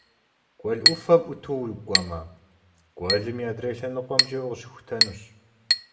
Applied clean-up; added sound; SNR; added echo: none; Chink, clink; 0 dB; reverberation time 0.6 s.